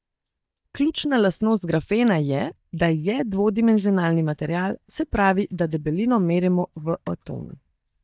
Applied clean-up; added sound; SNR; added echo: neural mask model DeepFilterNet 3.